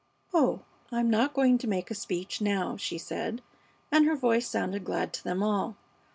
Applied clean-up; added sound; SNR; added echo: none; none; none; none.